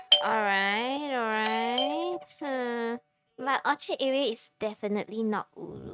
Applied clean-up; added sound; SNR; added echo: neural mask model RNNoise.